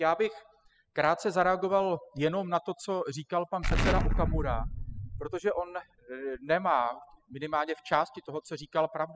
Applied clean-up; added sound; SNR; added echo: classical method spectral subtraction.